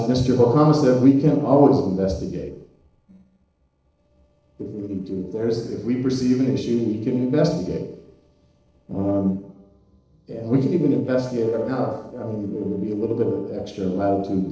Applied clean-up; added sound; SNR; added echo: neural separator model SepFormer DNS4.